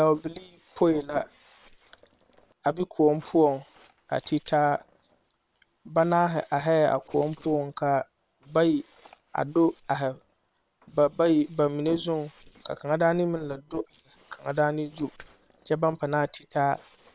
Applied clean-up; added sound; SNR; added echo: neural separator model SepFormer WHAM!.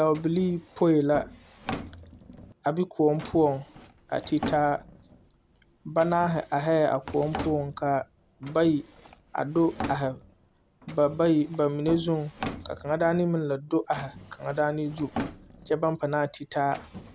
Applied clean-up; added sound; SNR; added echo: none; Drawer open or close; 14 dB; none.